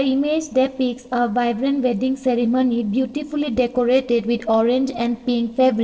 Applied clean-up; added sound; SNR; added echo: neural separator model SepFormer DNS4.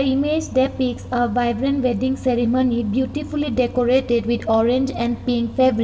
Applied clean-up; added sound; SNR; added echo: none; Bus; 16 dB; reverberation time 2.7 s.